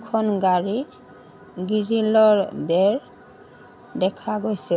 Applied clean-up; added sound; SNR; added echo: none; none; none; none.